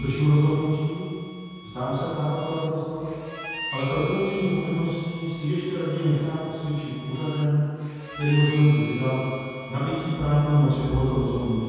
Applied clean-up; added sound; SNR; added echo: none; Harmonica; 16 dB; reverberation time 2.1 s.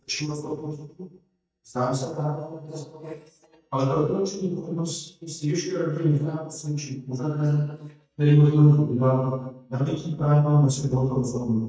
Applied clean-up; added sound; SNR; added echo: neural mask model DeepFilterNet 3.